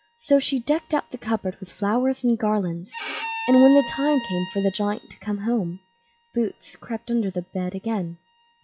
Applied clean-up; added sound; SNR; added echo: classical method log-MMSE.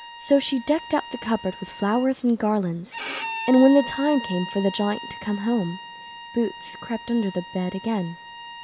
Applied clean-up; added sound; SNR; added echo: none; Bowed string instrument; 13 dB; none.